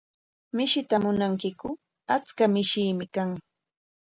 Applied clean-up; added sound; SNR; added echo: none; none; none; none.